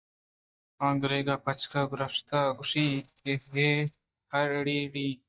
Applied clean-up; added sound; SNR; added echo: neural mask model DeepFilterNet 3.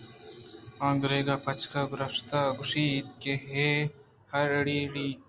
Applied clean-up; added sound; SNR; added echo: none; none; none; none.